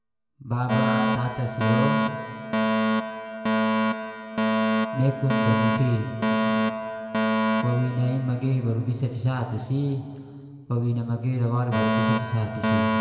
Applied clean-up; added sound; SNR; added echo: none; Alarm; -1 dB; reverberation time 2.1 s.